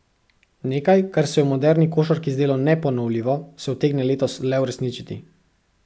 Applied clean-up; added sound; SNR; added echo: none; none; none; none.